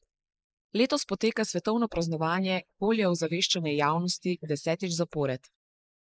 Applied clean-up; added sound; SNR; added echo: neural mask model Resemble Enhance denoiser.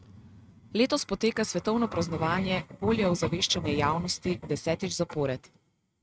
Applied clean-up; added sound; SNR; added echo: neural mask model RNNoise.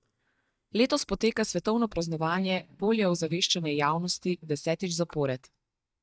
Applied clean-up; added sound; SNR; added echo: neural mask model DeepFilterNet 3.